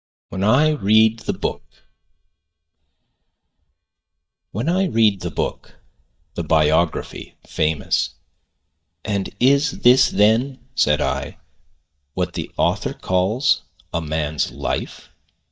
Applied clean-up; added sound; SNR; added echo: neural mask model DeepFilterNet 3.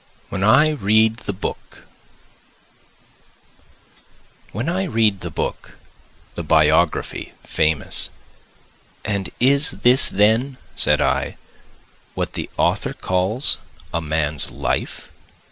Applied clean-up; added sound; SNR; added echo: none; none; none; none.